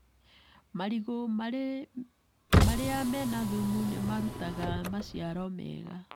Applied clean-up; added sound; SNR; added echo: none; Car; -3 dB; none.